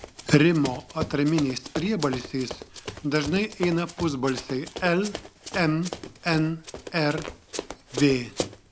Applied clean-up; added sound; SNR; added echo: none; Run; 11 dB; none.